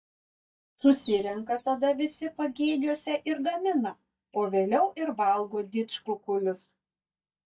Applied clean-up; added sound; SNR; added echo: neural mask model DeepFilterNet 3.